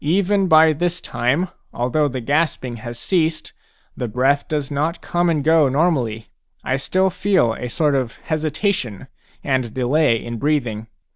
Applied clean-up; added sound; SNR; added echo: none; none; none; none.